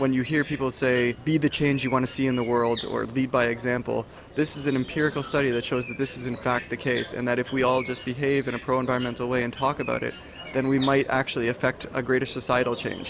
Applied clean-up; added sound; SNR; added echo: none; Bird; 16 dB; none.